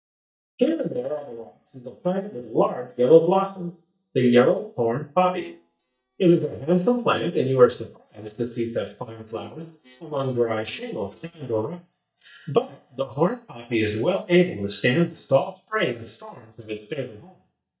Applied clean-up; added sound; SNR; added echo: neural mask model DeepFilterNet 3.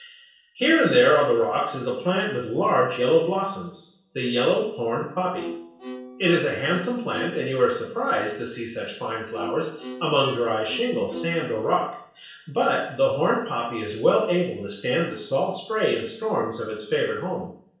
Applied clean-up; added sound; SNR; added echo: neural separator model SepFormer DNS4.